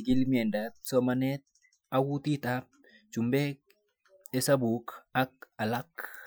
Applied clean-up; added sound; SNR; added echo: classical method Wiener filter.